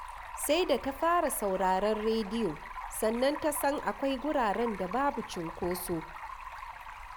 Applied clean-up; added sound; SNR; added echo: none; Stream; 11 dB; none.